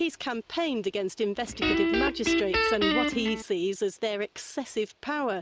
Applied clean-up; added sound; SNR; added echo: none; Guitar; -3 dB; none.